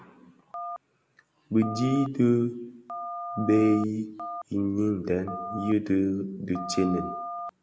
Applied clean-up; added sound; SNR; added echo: none; Telephone; 10 dB; none.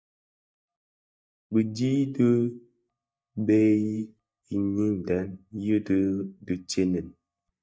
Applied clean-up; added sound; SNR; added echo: neural mask model DeepFilterNet 3.